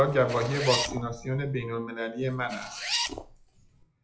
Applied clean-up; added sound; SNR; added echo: classical method WPE with log-MMSE.